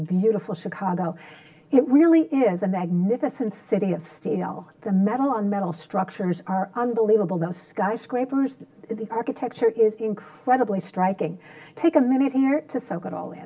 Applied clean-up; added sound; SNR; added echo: none; none; none; none.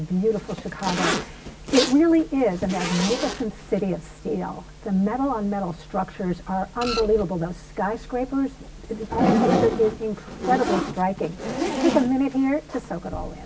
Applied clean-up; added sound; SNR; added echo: none; Printer + Zipper (clothing); 5 dB; none.